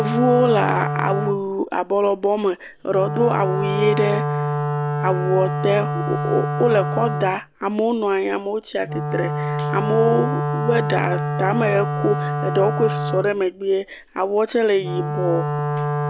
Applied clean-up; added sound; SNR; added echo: none; Wind instrument, woodwind instrument; 3 dB; none.